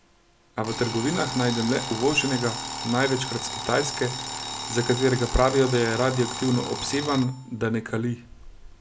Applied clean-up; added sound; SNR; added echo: none; Alarm; 8 dB; none.